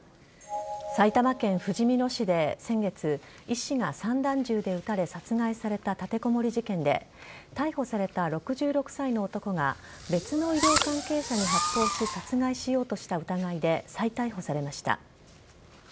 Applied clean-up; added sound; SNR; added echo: none; Fireworks; 2 dB; none.